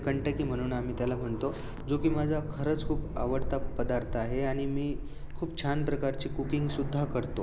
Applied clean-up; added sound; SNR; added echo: none; Aircraft; 3 dB; none.